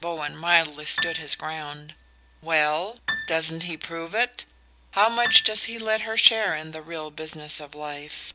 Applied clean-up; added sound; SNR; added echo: none; Piano; 11 dB; none.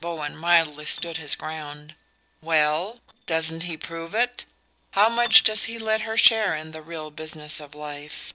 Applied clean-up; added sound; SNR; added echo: neural separator model SepFormer DNS4.